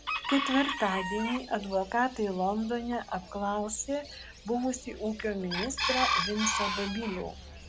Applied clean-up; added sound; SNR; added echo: none; Chicken, rooster; 4 dB; none.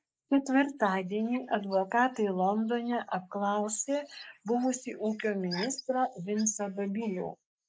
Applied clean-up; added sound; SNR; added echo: neural mask model Resemble Enhance denoiser.